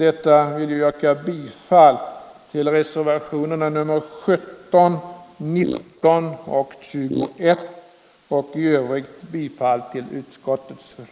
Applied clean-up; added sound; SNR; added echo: neural mask model Resemble Enhance denoiser.